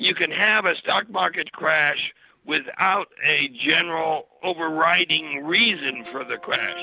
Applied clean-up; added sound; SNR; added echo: none; none; none; none.